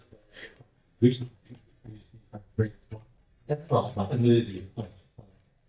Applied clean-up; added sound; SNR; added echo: neural mask model DeepFilterNet 3.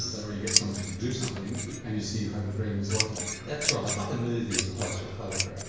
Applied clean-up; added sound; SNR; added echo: none; Scissors; 2 dB; reverberation time 1.0 s.